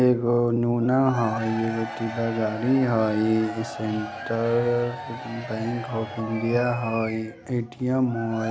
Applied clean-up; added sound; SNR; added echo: none; Crowd / Cheering; 12 dB; none.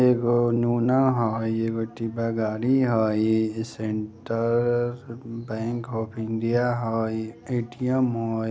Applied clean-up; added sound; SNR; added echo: none; none; none; none.